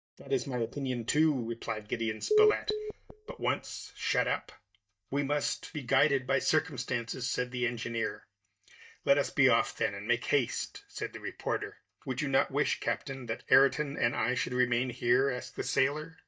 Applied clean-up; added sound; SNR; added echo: neural mask model DeepFilterNet 3.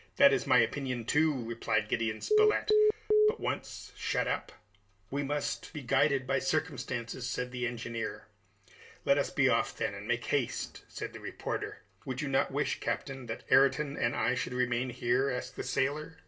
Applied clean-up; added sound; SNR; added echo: none; Telephone; -5 dB; reverberation time 0.2 s.